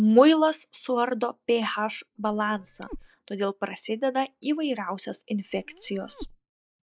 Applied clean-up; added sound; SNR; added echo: neural mask model Resemble Enhance denoiser.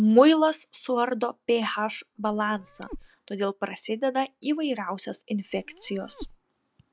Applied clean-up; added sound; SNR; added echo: none; Meow; 18 dB; none.